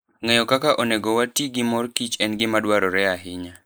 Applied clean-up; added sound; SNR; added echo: neural mask model Resemble Enhance denoiser.